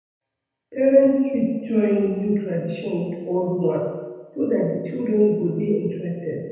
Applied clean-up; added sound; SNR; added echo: none; none; none; reverberation time 1.0 s.